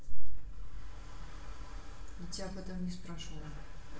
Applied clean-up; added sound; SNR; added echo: none; none; none; reverberation time 0.8 s.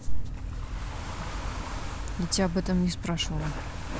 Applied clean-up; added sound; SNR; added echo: none; none; none; none.